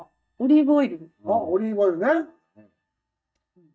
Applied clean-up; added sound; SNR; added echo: neural mask model DeepFilterNet 3.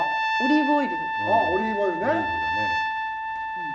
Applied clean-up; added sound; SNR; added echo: none; Trumpet; -1 dB; reverberation time 1.1 s.